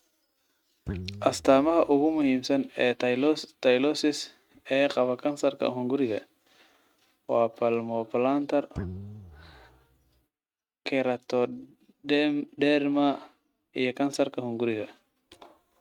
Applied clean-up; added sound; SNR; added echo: neural mask model RNNoise.